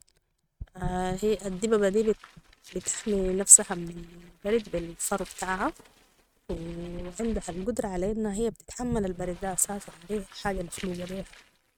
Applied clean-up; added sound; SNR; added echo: neural mask model RNNoise.